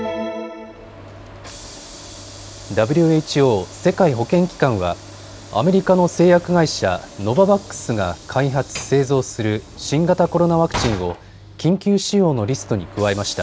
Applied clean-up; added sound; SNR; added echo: none; Sliding door / Train; 17 dB; none.